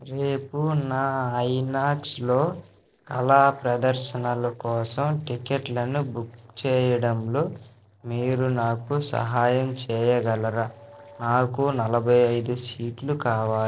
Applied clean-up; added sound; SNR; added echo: neural separator model SepFormer DNS4.